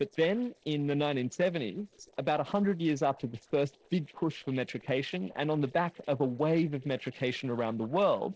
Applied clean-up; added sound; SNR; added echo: neural separator model SepFormer DNS4.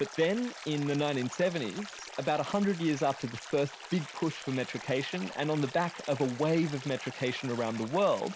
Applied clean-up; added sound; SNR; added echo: none; Stream; 14 dB; none.